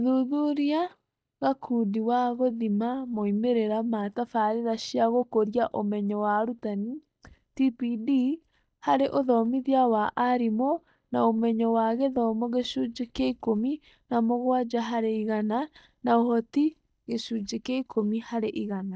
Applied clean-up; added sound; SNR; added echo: neural mask model DeepFilterNet 3.